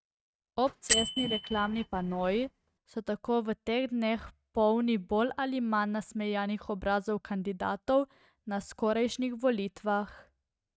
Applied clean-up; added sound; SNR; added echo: neural mask model RNNoise.